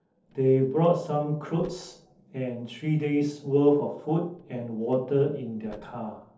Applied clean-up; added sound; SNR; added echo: neural separator model SepFormer DNS4.